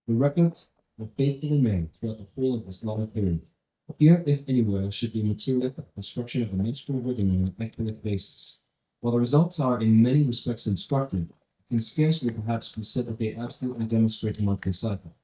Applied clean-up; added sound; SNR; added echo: neural mask model DeepFilterNet 3.